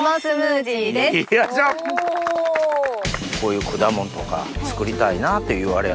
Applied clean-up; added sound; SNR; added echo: none; none; none; none.